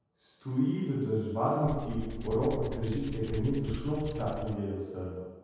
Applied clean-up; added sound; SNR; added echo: none; Tools; 6 dB; reverberation time 1.2 s.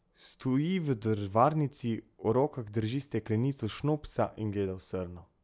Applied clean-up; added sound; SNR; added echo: none; none; none; none.